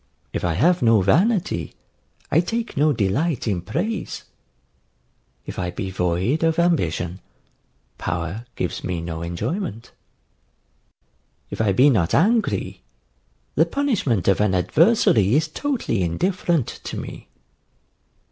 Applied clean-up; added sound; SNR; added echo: none; none; none; none.